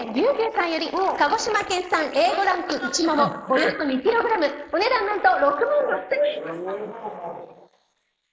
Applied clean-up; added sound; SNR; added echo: neural mask model Resemble Enhance denoiser.